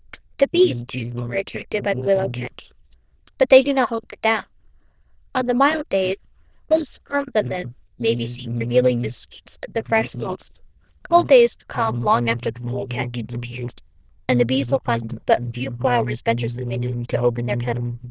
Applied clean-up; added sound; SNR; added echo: neural diffusion model UNIVERSE++.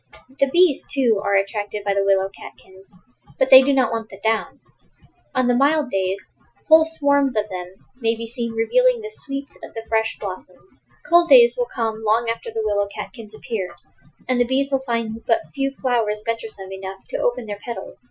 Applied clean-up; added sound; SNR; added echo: classical method Wiener filter.